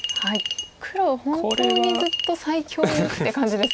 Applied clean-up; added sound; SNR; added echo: none; Chink, clink; 6 dB; none.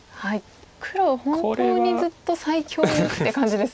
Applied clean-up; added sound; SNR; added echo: none; none; none; none.